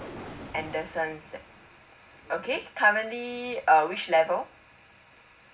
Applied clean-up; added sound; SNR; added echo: none; Thunder; 19 dB; reverberation time 0.4 s.